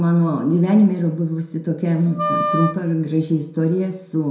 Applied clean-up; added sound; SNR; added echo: none; Wind instrument, woodwind instrument; 6 dB; reverberation time 0.5 s.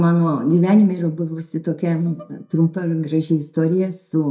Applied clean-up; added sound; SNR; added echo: neural mask model DeepFilterNet 3.